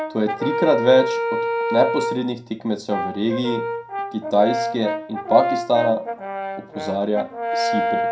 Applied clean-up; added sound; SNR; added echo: none; Brass instrument; 3 dB; reverberation time 0.2 s.